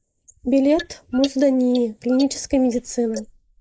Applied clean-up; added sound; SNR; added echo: neural mask model Resemble Enhance denoiser.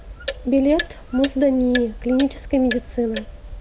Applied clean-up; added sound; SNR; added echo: none; Clock; 10 dB; none.